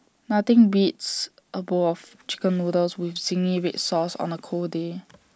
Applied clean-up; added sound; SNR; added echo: none; none; none; none.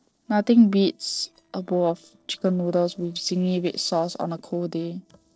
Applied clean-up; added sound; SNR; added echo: neural separator model SepFormer DNS4.